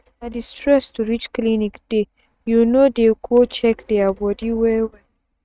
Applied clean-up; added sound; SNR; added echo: neural mask model RNNoise.